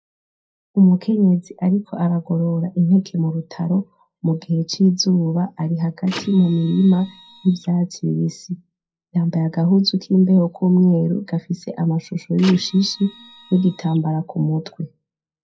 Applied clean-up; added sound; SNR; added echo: classical method WPE with log-MMSE.